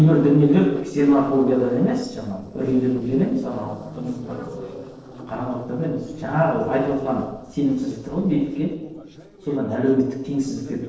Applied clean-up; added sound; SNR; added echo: neural separator model SepFormer DNS4.